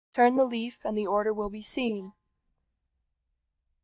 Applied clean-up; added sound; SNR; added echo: neural mask model DeepFilterNet 3.